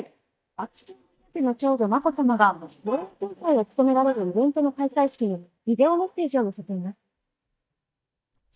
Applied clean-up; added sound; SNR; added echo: neural mask model DeepFilterNet 3.